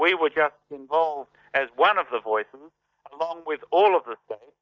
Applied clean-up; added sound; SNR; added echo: neural mask model DeepFilterNet 3.